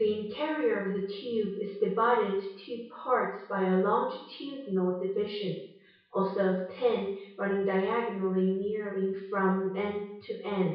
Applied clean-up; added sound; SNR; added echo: none; none; none; reverberation time 0.6 s.